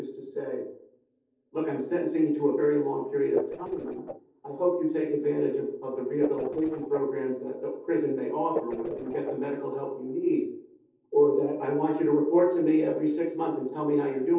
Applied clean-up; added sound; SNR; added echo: neural separator model SepFormer DNS4.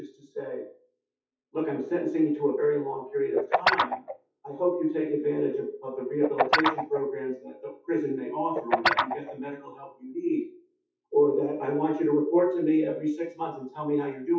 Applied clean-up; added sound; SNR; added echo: classical method WPE with log-MMSE.